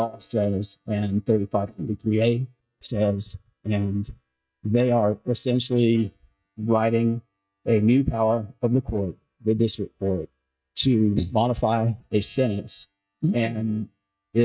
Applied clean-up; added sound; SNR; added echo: neural mask model DeepFilterNet 3.